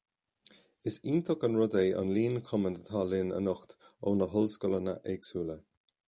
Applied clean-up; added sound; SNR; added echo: none; none; none; none.